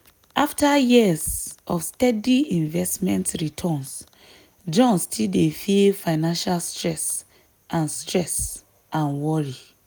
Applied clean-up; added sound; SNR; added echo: none; none; none; none.